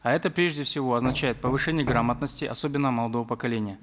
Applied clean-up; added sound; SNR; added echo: none; Knock; 10 dB; none.